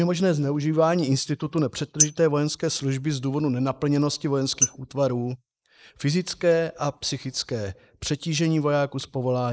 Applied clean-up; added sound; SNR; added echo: neural mask model Resemble Enhance denoiser.